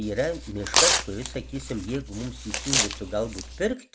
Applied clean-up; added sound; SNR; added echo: none; Tearing; -2 dB; none.